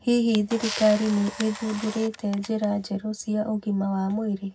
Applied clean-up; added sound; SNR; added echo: none; Camera; 13 dB; reverberation time 0.4 s.